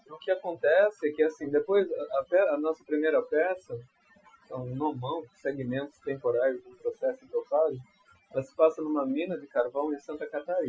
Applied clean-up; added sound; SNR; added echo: classical method Wiener filter.